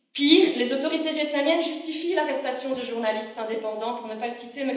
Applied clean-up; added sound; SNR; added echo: none; none; none; reverberation time 0.9 s.